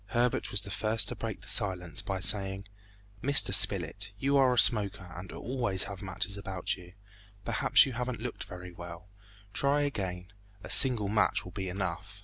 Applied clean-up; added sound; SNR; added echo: none; none; none; none.